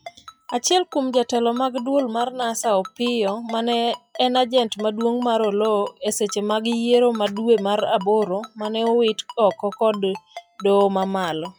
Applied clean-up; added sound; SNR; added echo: classical method log-MMSE.